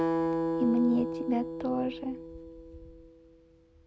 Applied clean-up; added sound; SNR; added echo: none; Acoustic guitar; 1 dB; none.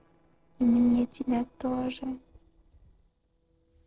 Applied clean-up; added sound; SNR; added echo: neural separator model SepFormer DNS4.